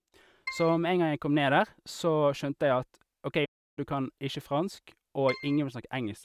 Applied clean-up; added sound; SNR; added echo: neural mask model RNNoise.